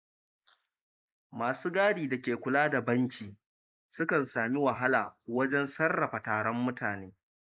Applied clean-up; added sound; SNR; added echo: neural mask model Resemble Enhance denoiser.